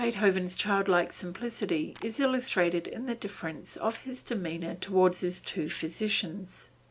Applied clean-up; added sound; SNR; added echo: none; Splash, splatter; 15 dB; none.